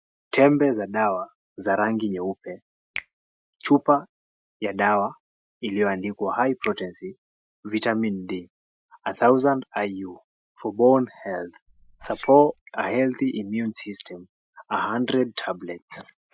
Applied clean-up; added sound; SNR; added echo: classical method Wiener filter.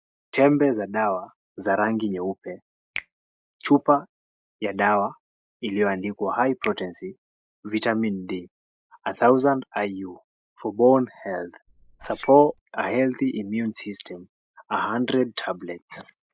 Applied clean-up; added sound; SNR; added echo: neural mask model DeepFilterNet 3.